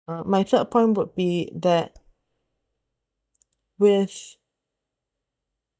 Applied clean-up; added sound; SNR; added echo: neural mask model DeepFilterNet 3.